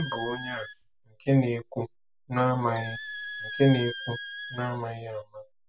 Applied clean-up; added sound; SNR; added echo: none; Squeak; 11 dB; none.